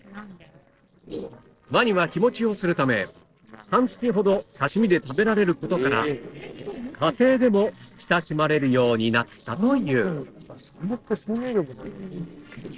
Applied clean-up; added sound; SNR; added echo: neural separator model SepFormer DNS4.